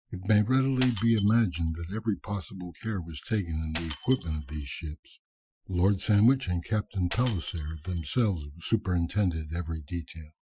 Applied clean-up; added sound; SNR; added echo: classical method Wiener filter.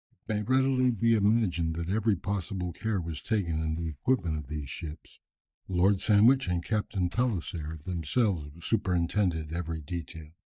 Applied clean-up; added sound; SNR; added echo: neural mask model DeepFilterNet 3.